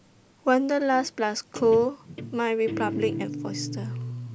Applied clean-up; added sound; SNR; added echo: none; Guitar; 9 dB; none.